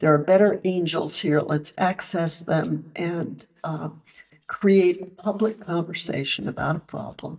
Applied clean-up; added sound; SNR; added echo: neural mask model DeepFilterNet 3.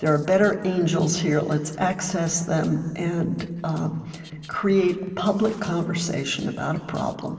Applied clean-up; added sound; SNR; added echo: neural separator model SepFormer DNS4.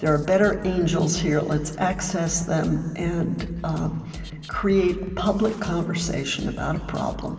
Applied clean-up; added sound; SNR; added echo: none; Drum kit; 13 dB; reverberation time 2.1 s.